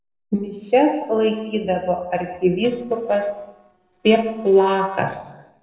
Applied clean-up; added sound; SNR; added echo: neural separator model SepFormer DNS4.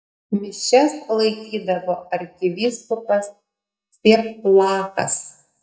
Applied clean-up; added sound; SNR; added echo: neural mask model DeepFilterNet 3.